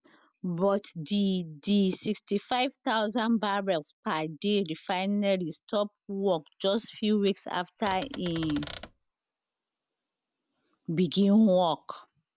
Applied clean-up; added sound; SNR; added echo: none; Typewriter; 14 dB; none.